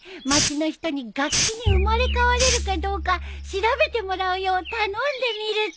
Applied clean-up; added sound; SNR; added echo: none; Bowed string instrument + Hiss; 1 dB; none.